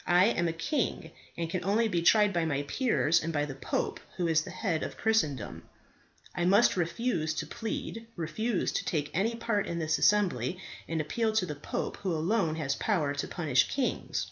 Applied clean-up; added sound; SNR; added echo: none; none; none; none.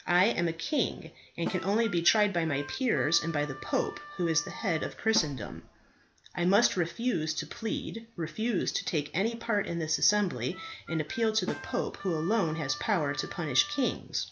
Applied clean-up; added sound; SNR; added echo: none; Harmonica + Snare drum; 14 dB; none.